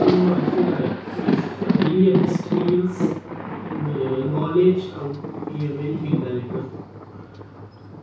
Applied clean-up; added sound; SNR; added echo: none; Thunder; 2 dB; reverberation time 0.6 s.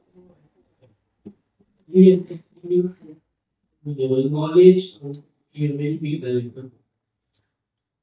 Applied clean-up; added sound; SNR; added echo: neural mask model DeepFilterNet 3.